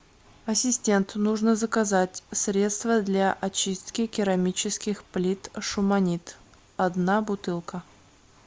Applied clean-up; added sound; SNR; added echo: none; none; none; none.